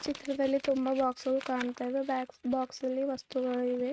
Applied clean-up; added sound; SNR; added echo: neural mask model RNNoise.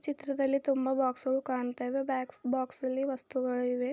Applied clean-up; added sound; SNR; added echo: none; none; none; none.